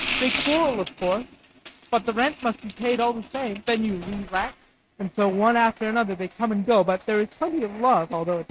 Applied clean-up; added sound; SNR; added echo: neural mask model RNNoise.